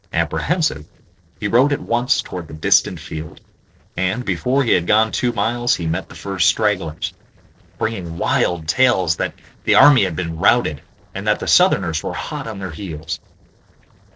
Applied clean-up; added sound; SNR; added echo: neural separator model SepFormer DNS4.